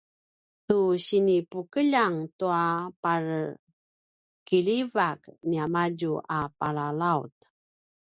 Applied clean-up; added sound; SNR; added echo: none; none; none; none.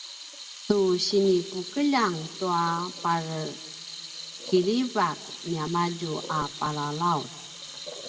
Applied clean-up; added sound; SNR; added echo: none; Sink (filling or washing) / Water tap, faucet; 13 dB; reverberation time 1.6 s.